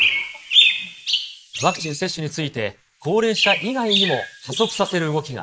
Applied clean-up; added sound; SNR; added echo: neural mask model Resemble Enhance denoiser.